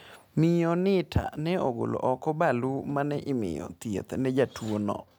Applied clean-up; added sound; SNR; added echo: none; none; none; none.